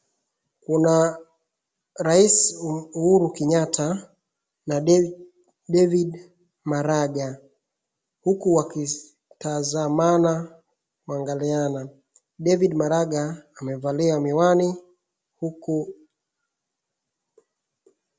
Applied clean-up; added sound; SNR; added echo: none; none; none; none.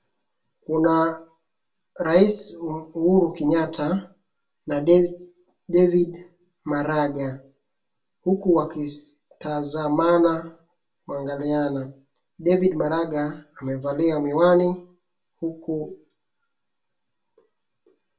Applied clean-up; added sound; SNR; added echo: none; none; none; reverberation time 0.2 s.